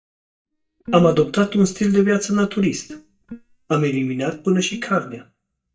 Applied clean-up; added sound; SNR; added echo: neural mask model DeepFilterNet 3.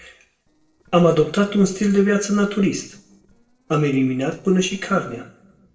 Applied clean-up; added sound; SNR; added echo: neural separator model SepFormer DNS4.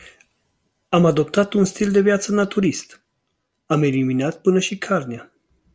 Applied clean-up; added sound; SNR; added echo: none; none; none; none.